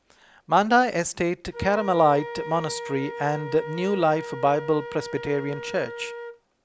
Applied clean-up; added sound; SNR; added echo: none; Wind instrument, woodwind instrument; 12 dB; none.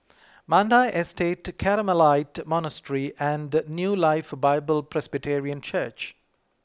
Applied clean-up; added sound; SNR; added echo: none; none; none; none.